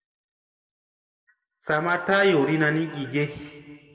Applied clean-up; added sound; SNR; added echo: none; none; none; reverberation time 1.7 s.